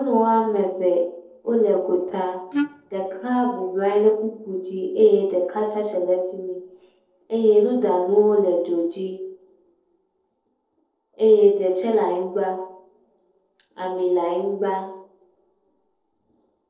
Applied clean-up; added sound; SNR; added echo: neural separator model SepFormer DNS4.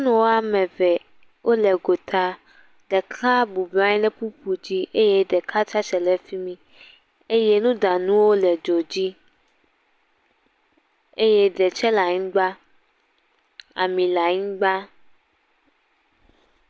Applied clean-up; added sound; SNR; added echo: none; none; none; none.